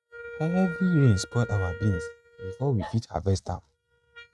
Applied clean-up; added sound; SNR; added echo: neural mask model RNNoise.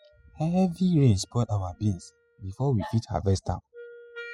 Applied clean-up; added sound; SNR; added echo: classical method spectral subtraction.